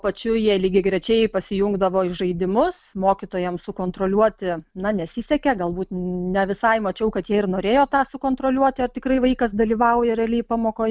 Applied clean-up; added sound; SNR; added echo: none; none; none; none.